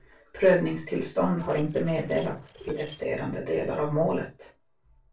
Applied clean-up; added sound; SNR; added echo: neural separator model SepFormer DNS4.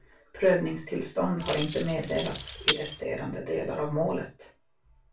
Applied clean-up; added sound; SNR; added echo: none; Keys jangling; -4 dB; reverberation time 0.2 s.